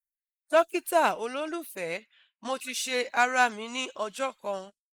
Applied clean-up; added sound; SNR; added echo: neural mask model Resemble Enhance denoiser.